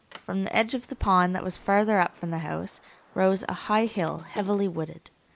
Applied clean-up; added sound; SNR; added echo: neural mask model Resemble Enhance denoiser.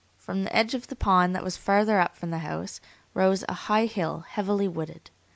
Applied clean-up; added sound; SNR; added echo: none; none; none; none.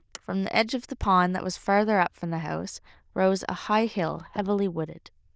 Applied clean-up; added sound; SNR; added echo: neural diffusion model UNIVERSE++.